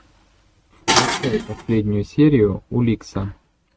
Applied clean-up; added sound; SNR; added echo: neural mask model RNNoise.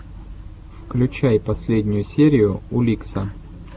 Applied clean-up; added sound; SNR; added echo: none; none; none; none.